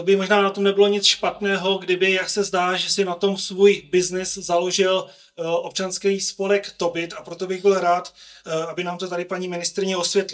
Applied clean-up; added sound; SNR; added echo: neural mask model DeepFilterNet 3.